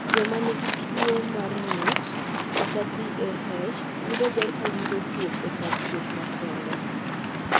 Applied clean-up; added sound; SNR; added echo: none; Waves, surf; -3 dB; none.